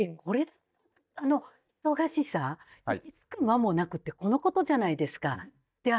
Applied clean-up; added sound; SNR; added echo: neural mask model DeepFilterNet 3.